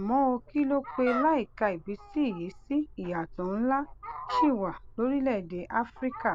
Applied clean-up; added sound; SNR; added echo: none; Fowl; 10 dB; none.